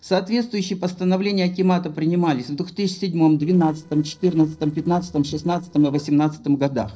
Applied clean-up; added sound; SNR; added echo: neural separator model SepFormer DNS4.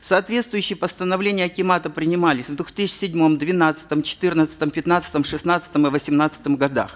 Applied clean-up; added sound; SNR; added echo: none; none; none; none.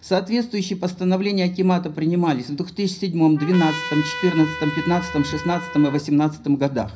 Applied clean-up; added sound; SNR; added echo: none; Trumpet; 11 dB; reverberation time 0.5 s.